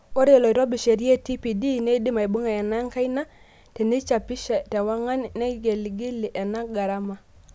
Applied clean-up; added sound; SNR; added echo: none; none; none; none.